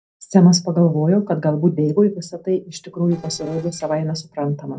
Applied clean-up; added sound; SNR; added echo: neural separator model SepFormer DNS4.